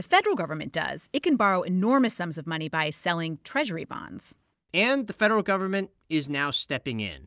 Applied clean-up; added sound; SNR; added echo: none; none; none; none.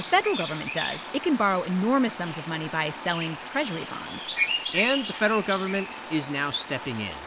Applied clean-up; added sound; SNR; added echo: none; Bird vocalization, bird call, bird song; 7 dB; none.